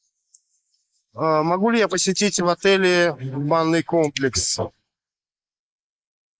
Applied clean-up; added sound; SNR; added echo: neural mask model Resemble Enhance denoiser.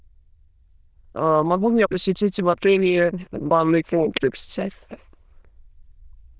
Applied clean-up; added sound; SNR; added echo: neural diffusion model UNIVERSE++.